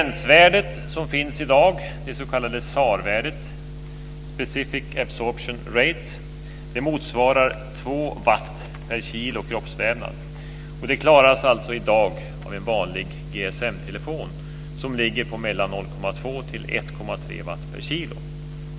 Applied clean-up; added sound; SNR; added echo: none; none; none; none.